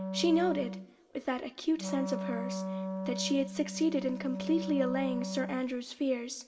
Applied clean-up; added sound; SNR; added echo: none; Wind instrument, woodwind instrument; 6 dB; reverberation time 1.0 s.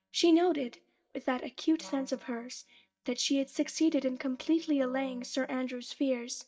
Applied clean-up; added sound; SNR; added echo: neural mask model DeepFilterNet 3.